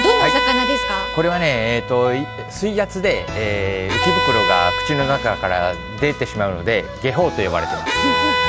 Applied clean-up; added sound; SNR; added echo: none; Bowed string instrument; 3 dB; none.